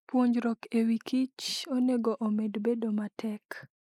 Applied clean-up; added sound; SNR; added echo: neural mask model Resemble Enhance denoiser.